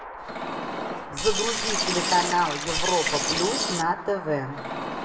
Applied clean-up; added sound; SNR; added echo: none; Liquid; 1 dB; reverberation time 1.3 s.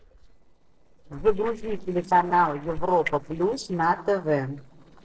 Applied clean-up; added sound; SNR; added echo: neural separator model SepFormer DNS4.